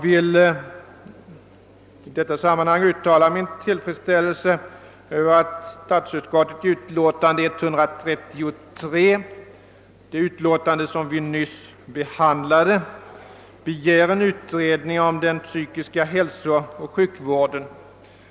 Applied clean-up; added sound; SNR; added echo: none; none; none; none.